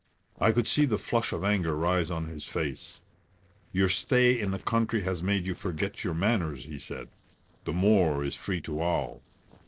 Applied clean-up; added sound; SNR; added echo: neural separator model SepFormer DNS4.